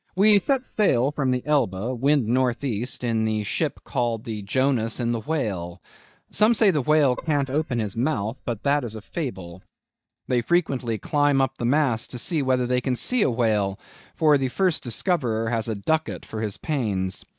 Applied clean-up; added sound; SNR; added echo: neural mask model DeepFilterNet 3.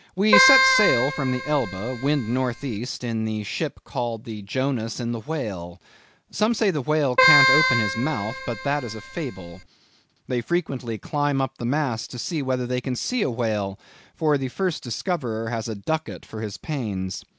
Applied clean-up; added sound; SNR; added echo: none; Keyboard (musical); -3 dB; none.